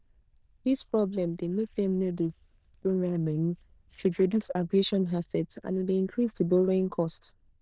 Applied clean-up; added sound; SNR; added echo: neural diffusion model UNIVERSE++.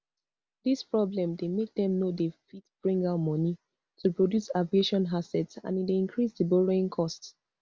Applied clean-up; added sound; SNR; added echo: none; none; none; none.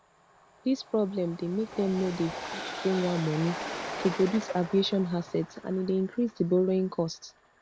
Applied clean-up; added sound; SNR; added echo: none; Train; 12 dB; none.